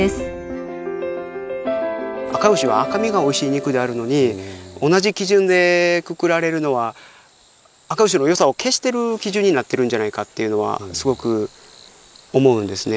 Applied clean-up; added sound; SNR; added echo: none; none; none; none.